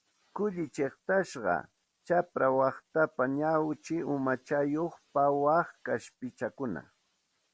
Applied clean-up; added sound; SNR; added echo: none; none; none; none.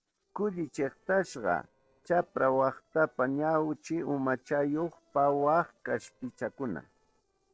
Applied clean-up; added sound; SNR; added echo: neural separator model SepFormer DNS4.